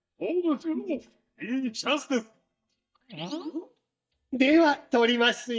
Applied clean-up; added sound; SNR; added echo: neural mask model DeepFilterNet 3.